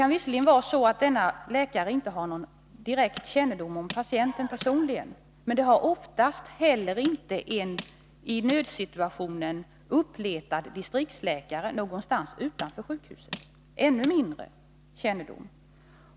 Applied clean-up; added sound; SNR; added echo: none; Tools; 16 dB; none.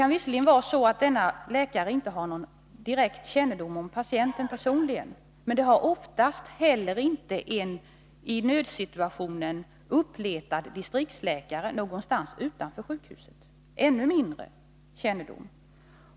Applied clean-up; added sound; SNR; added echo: none; none; none; none.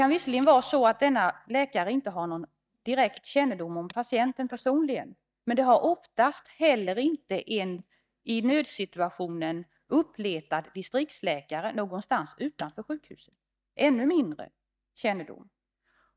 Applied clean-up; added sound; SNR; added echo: neural mask model DeepFilterNet 3.